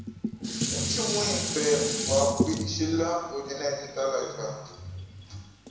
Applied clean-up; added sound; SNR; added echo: none; Dishes, pots, and pans; 3 dB; reverberation time 1.0 s.